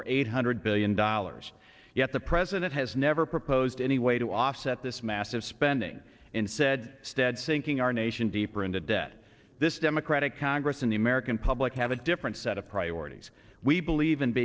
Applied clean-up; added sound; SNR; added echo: neural separator model SepFormer DNS4.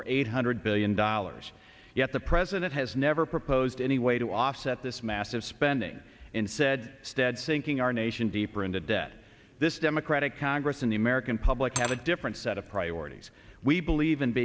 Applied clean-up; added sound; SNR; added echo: none; Glass / Liquid; 15 dB; none.